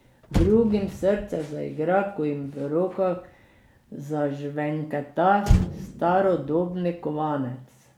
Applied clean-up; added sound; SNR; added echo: none; Motor vehicle (road); 6 dB; none.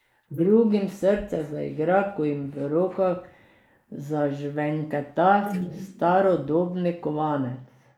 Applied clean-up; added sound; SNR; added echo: neural mask model Resemble Enhance denoiser.